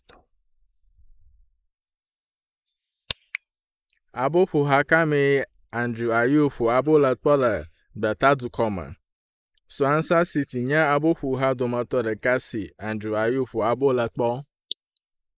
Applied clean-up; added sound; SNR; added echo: neural mask model Resemble Enhance denoiser.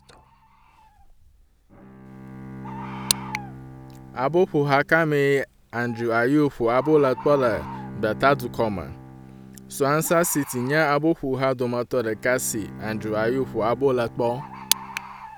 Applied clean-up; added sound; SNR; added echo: none; Bird + Bowed string instrument; 15 dB; none.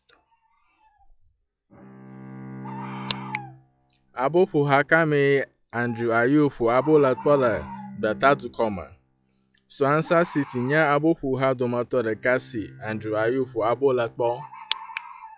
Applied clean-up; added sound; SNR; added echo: classical method log-MMSE.